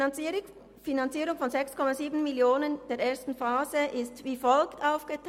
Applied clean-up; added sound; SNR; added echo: none; none; none; none.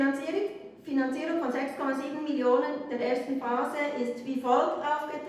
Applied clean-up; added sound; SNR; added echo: none; none; none; reverberation time 0.8 s.